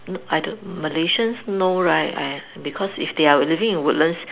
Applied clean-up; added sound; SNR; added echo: none; none; none; none.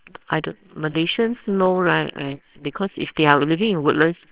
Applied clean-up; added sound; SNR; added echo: neural separator model SepFormer WHAMR!.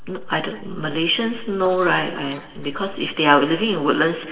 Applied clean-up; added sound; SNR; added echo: neural separator model SepFormer DNS4.